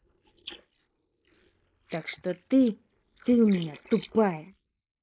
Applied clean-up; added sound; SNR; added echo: neural mask model Resemble Enhance denoiser.